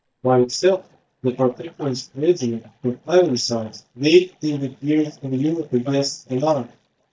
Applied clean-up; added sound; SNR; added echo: neural mask model DeepFilterNet 3.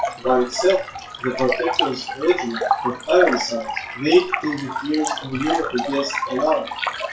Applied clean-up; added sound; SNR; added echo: classical method WPE with log-MMSE.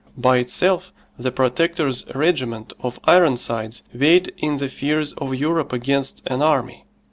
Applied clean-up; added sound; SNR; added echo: none; none; none; none.